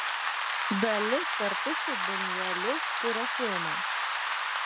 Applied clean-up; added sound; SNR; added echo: none; Rain; -5 dB; none.